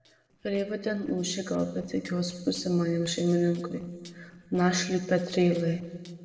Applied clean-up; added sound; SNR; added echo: neural separator model SepFormer DNS4.